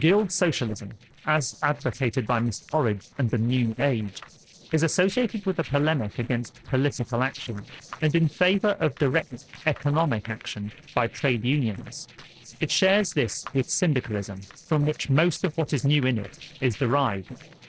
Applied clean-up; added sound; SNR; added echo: neural separator model SepFormer DNS4.